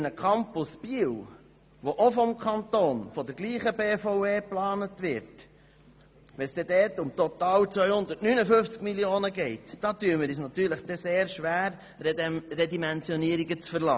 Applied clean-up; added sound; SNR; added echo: none; none; none; none.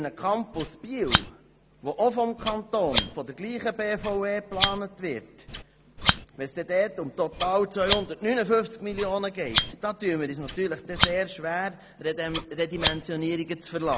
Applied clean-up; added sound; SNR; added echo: none; Scissors; 5 dB; none.